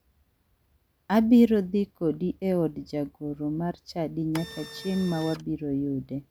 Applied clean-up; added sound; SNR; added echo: none; Printer; 14 dB; none.